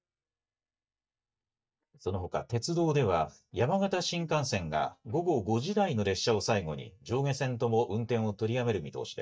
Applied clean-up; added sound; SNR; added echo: neural mask model DeepFilterNet 3.